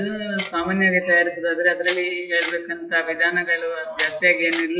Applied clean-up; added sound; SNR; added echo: classical method WPE with log-MMSE.